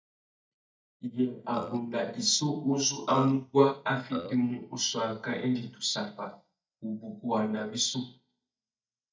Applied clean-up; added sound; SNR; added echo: neural mask model DeepFilterNet 3.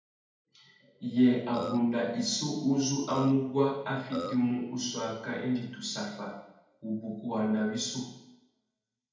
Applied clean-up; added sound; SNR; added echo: none; Burping, eructation; 8 dB; reverberation time 0.8 s.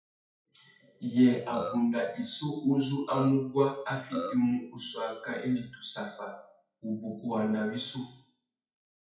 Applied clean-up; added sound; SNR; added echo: classical method WPE with log-MMSE.